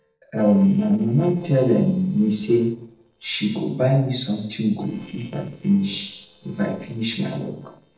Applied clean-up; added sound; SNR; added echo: neural separator model SepFormer DNS4.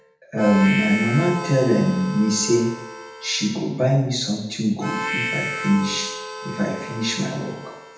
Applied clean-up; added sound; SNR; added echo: none; Harmonica; 9 dB; reverberation time 0.8 s.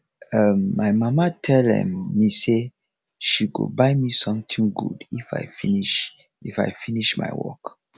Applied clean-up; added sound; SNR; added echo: none; none; none; none.